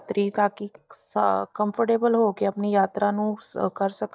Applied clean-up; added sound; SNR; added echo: neural mask model DeepFilterNet 3.